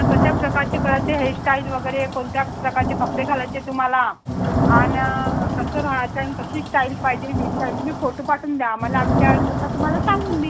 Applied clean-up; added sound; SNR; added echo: none; Thunder / Rain; -1 dB; none.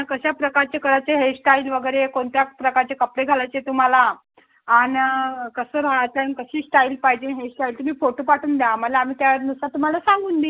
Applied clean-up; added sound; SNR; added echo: none; none; none; none.